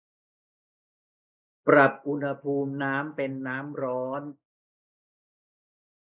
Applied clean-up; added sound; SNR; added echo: neural mask model Resemble Enhance denoiser.